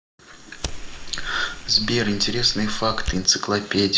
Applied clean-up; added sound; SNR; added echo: none; Fire; 7 dB; reverberation time 0.3 s.